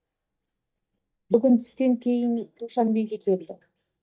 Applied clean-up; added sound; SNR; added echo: neural mask model DeepFilterNet 3.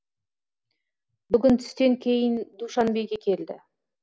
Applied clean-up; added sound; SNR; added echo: none; none; none; none.